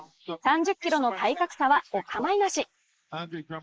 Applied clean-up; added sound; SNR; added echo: neural mask model Resemble Enhance denoiser.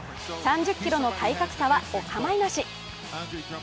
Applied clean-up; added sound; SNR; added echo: none; none; none; none.